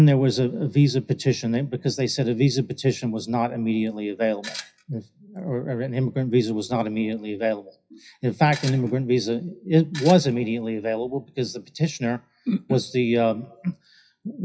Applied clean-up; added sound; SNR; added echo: classical method WPE with log-MMSE.